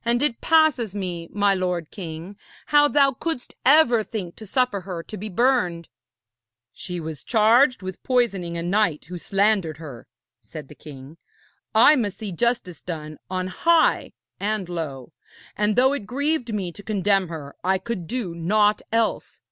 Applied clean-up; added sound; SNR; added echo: none; none; none; none.